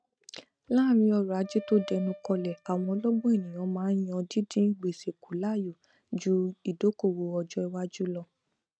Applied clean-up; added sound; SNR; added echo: neural mask model RNNoise.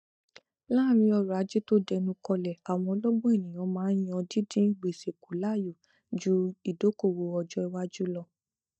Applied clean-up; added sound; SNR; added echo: neural mask model DeepFilterNet 3.